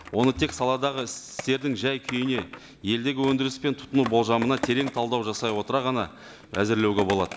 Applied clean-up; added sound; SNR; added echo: none; Skateboard; 14 dB; none.